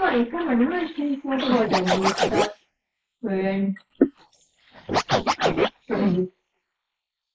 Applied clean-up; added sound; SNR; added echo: neural mask model Resemble Enhance denoiser.